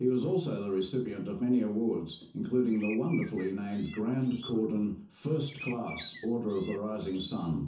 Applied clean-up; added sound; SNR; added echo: none; Bird; 16 dB; reverberation time 0.6 s.